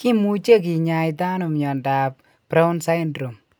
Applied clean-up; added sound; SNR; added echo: none; none; none; none.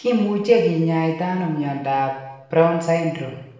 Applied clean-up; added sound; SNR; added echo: none; none; none; reverberation time 0.9 s.